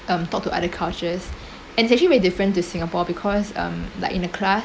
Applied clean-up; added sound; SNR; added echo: none; none; none; none.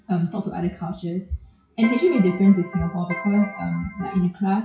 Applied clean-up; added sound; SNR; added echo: classical method WPE with log-MMSE.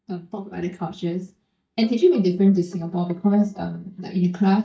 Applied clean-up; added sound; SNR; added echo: neural mask model DeepFilterNet 3.